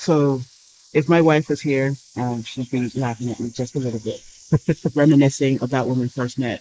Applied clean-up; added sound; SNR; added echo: neural mask model Resemble Enhance denoiser.